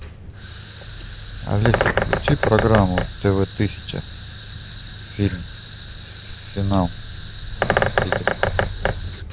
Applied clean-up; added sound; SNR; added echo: none; Fire + Bird; 1 dB; none.